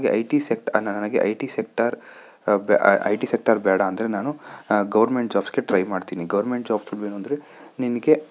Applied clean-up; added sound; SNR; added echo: none; none; none; none.